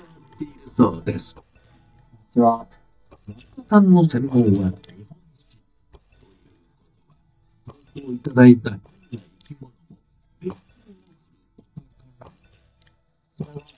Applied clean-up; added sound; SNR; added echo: neural mask model DeepFilterNet 3.